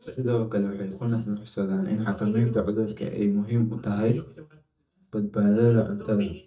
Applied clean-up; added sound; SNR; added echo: neural mask model DeepFilterNet 3.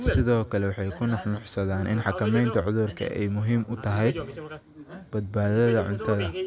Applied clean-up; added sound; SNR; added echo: none; none; none; none.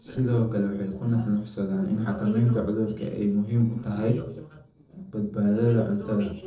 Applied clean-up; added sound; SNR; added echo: neural separator model SepFormer DNS4.